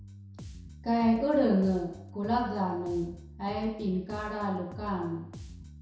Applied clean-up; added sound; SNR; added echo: none; Bass guitar; 15 dB; reverberation time 0.7 s.